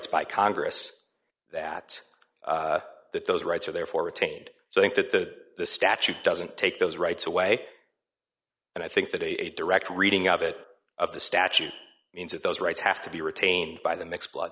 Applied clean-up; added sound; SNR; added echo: none; none; none; none.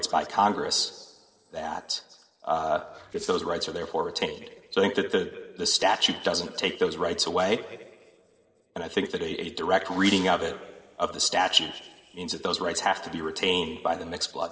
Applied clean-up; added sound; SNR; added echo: neural separator model SepFormer DNS4.